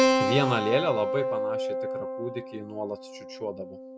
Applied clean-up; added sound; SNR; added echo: none; Keyboard (musical); -1 dB; none.